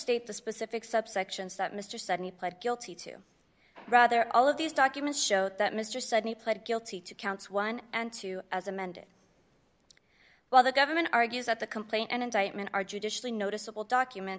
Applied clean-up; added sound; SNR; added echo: none; none; none; none.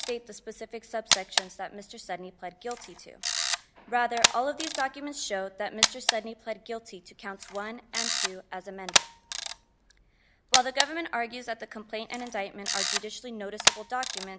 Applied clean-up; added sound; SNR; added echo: none; Camera; -3 dB; none.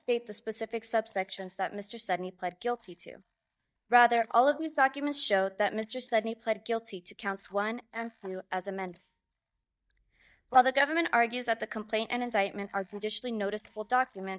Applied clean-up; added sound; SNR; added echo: neural mask model DeepFilterNet 3.